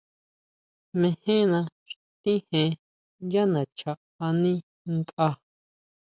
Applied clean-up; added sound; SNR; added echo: none; none; none; none.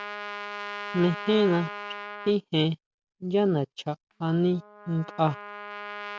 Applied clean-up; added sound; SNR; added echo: none; Trumpet; 11 dB; none.